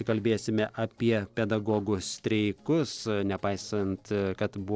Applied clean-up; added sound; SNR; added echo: neural separator model SepFormer DNS4.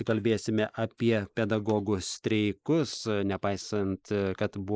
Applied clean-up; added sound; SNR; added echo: neural mask model Resemble Enhance denoiser.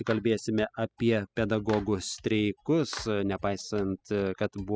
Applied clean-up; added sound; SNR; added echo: classical method spectral subtraction.